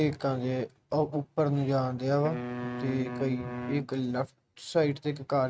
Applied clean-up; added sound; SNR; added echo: neural mask model RNNoise.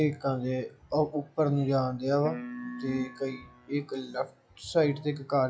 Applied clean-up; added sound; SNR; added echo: classical method log-MMSE.